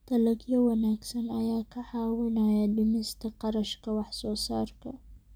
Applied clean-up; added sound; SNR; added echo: none; none; none; none.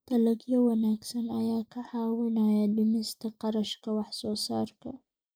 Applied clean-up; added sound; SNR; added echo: neural mask model Resemble Enhance denoiser.